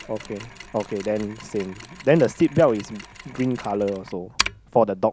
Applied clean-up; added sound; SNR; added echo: none; Mechanisms; 12 dB; none.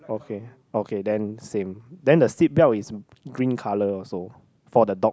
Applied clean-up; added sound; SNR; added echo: none; none; none; none.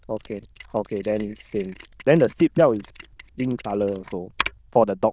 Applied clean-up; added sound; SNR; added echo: neural diffusion model UNIVERSE++.